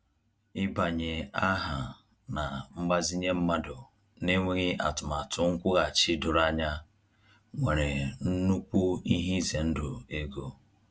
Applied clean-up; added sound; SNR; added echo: none; none; none; none.